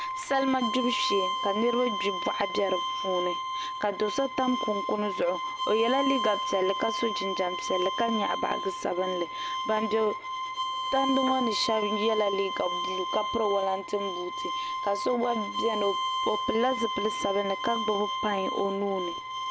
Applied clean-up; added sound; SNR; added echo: none; Bowed string instrument; 3 dB; none.